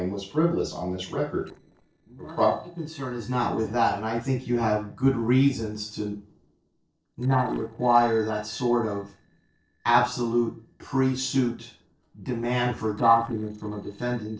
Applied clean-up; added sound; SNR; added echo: neural separator model SepFormer DNS4.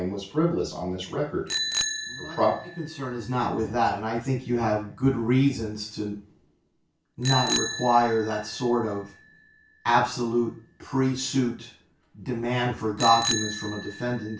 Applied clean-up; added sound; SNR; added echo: none; Bicycle bell; 9 dB; reverberation time 0.3 s.